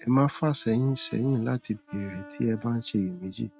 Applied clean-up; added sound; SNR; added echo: neural mask model RNNoise.